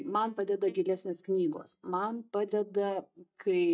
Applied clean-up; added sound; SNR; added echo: neural mask model DeepFilterNet 3.